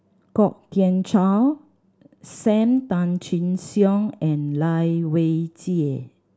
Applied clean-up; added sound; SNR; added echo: none; none; none; none.